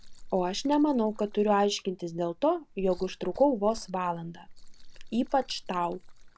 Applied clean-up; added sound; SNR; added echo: none; Liquid; 15 dB; none.